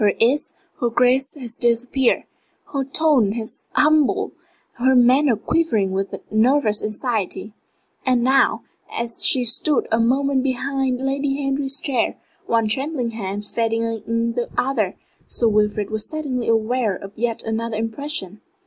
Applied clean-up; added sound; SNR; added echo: none; none; none; none.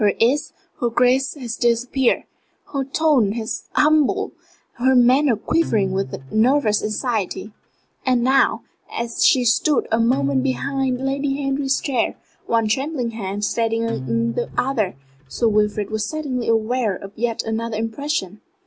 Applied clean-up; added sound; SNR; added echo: none; Acoustic guitar; 15 dB; none.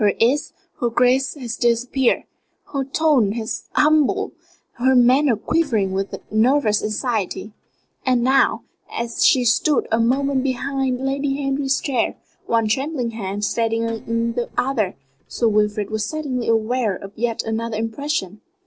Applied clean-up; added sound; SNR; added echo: neural separator model SepFormer DNS4.